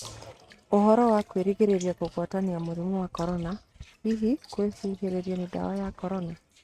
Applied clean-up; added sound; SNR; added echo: neural mask model RNNoise.